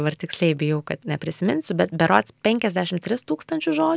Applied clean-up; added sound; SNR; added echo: none; none; none; none.